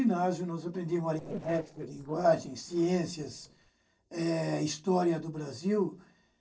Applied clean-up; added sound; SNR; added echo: neural separator model SepFormer DNS4.